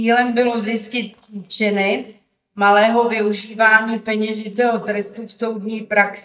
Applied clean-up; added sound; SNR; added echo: neural mask model DeepFilterNet 3.